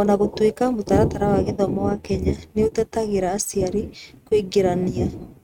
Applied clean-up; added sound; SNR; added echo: neural mask model RNNoise.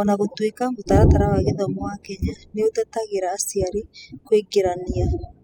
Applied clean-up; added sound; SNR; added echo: classical method spectral subtraction.